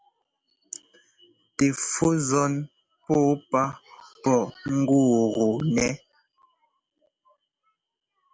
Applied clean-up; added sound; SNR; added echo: none; none; none; none.